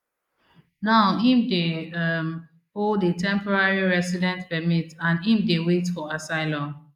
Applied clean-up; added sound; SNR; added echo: neural mask model Resemble Enhance denoiser.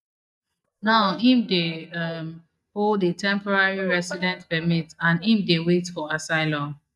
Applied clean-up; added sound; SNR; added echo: neural mask model DeepFilterNet 3.